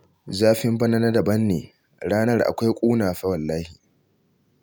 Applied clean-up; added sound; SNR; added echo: none; none; none; none.